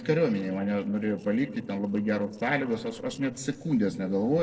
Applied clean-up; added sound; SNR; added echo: neural separator model SepFormer DNS4.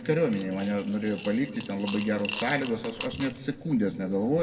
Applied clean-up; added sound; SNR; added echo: none; Coin (dropping) / Glass; 10 dB; reverberation time 1.3 s.